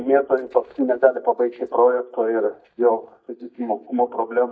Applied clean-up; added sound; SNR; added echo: neural mask model DeepFilterNet 3.